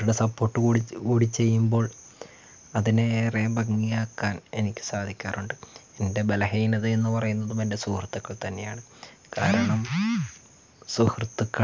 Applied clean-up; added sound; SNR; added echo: none; none; none; none.